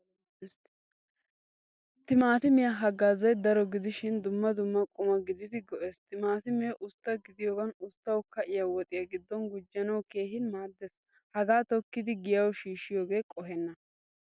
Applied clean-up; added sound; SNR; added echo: none; none; none; none.